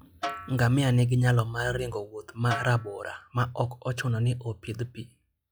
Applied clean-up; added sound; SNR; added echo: classical method log-MMSE.